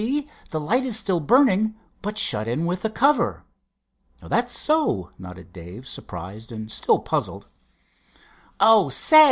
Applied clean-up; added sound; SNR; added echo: none; none; none; none.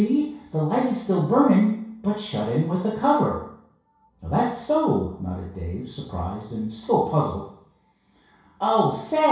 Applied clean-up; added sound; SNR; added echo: none; none; none; reverberation time 0.6 s.